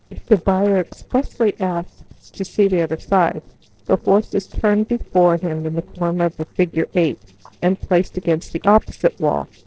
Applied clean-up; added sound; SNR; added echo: neural separator model SepFormer DNS4.